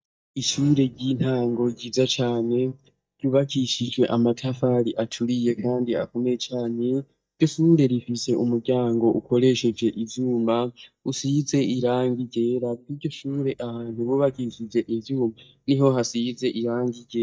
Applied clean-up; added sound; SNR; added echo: neural mask model DeepFilterNet 3.